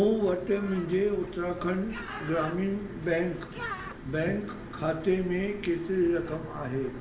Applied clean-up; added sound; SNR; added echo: none; Bird; 14 dB; reverberation time 0.5 s.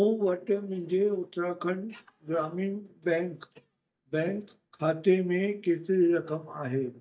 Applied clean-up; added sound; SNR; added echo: neural mask model DeepFilterNet 3.